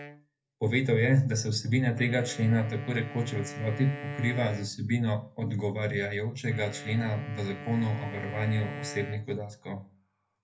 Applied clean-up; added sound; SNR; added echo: none; Wind instrument, woodwind instrument; 15 dB; reverberation time 0.3 s.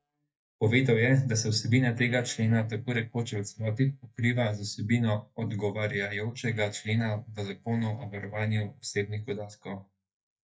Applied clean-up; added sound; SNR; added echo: neural mask model DeepFilterNet 3.